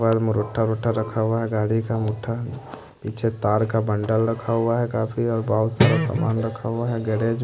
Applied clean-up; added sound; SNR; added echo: none; Guitar; 1 dB; none.